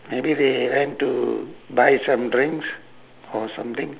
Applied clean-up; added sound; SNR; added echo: none; none; none; none.